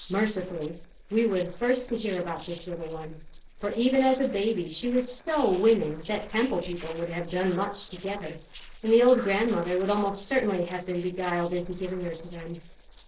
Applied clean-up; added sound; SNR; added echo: neural separator model SepFormer DNS4.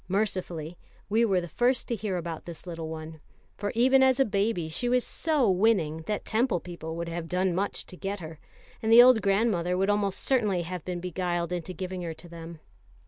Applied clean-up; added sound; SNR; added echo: none; none; none; none.